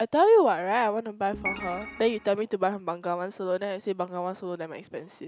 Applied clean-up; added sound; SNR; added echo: none; Organ; 10 dB; none.